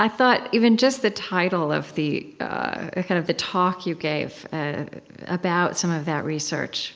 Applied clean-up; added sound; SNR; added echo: none; none; none; none.